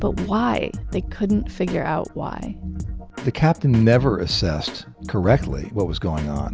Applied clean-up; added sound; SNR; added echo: none; Drum kit; 13 dB; none.